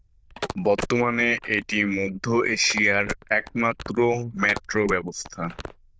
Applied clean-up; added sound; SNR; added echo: neural diffusion model UNIVERSE++.